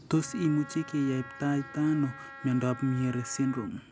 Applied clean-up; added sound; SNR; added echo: none; Wind instrument, woodwind instrument; 16 dB; none.